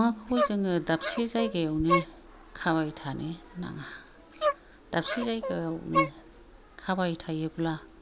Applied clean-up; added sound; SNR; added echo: none; Dog; 4 dB; none.